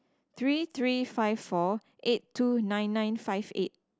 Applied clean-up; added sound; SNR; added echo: none; none; none; none.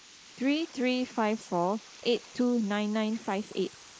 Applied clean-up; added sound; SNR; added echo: neural mask model Resemble Enhance denoiser.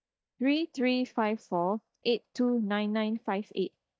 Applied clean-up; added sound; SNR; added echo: neural mask model DeepFilterNet 3.